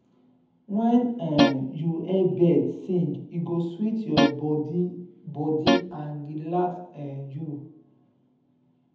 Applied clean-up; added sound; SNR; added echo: none; Guitar; -3 dB; reverberation time 0.8 s.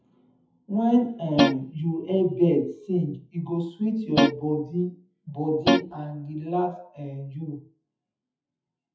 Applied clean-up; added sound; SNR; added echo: classical method WPE with log-MMSE.